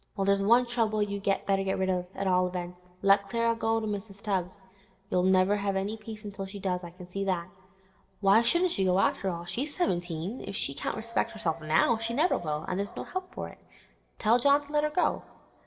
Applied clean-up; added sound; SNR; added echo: none; Dog; 18 dB; reverberation time 0.8 s.